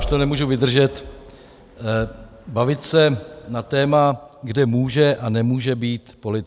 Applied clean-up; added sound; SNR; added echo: none; Bass drum; 18 dB; none.